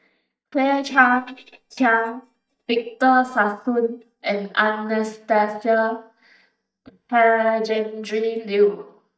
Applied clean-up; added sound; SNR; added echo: neural mask model DeepFilterNet 3.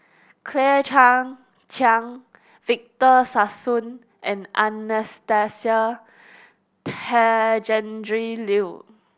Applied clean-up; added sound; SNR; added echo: none; none; none; none.